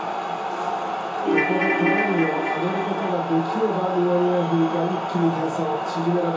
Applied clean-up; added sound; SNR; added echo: none; Ringtone / Keyboard (musical); 2 dB; reverberation time 0.7 s.